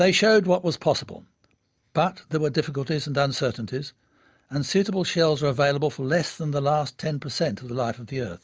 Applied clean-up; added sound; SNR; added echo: none; none; none; none.